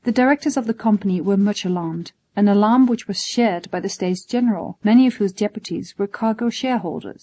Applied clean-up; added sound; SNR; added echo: none; none; none; none.